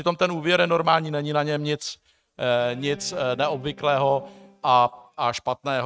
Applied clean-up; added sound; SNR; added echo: neural mask model RNNoise.